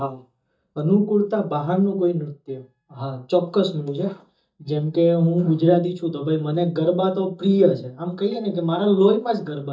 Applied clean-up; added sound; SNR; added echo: neural mask model DeepFilterNet 3.